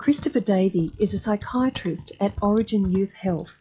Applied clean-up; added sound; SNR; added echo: classical method log-MMSE.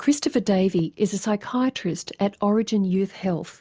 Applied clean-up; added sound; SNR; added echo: none; none; none; none.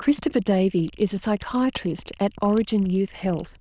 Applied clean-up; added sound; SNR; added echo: neural diffusion model UNIVERSE++.